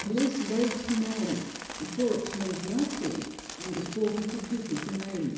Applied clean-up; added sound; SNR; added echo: none; Coin (dropping); 10 dB; reverberation time 1.0 s.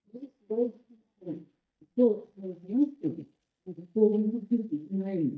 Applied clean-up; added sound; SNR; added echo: neural mask model DeepFilterNet 3.